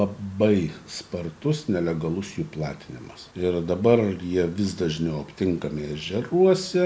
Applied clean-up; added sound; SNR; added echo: none; none; none; none.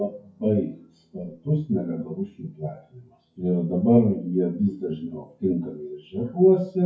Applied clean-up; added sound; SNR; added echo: classical method WPE with log-MMSE.